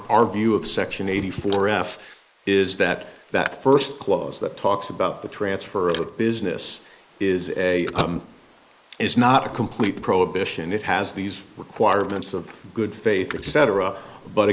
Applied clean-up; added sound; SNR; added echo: neural mask model Resemble Enhance denoiser.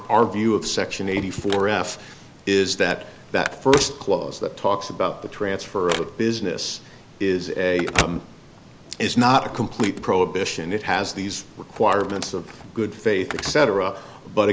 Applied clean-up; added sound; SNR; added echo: none; Telephone; 13 dB; none.